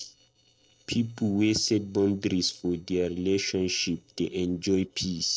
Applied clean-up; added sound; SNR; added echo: neural separator model SepFormer DNS4.